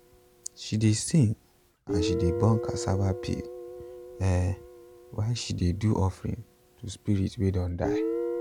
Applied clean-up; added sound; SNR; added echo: none; Guitar; 7 dB; none.